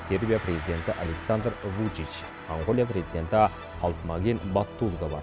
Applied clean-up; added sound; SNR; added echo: none; Gong; 17 dB; none.